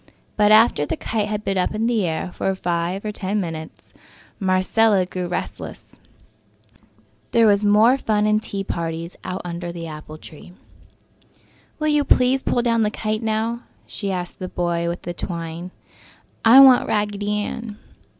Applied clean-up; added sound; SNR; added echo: none; none; none; none.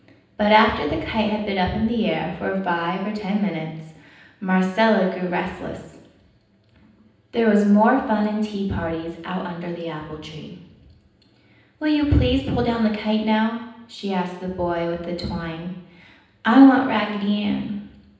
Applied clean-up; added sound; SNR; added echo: none; none; none; reverberation time 0.9 s.